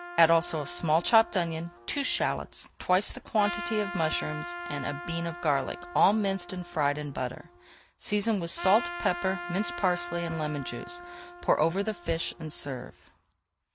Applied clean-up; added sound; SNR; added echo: none; Trumpet; 12 dB; none.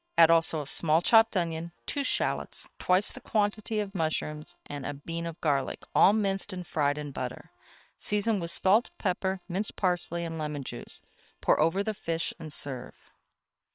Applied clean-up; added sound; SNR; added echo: neural separator model SepFormer WHAM!.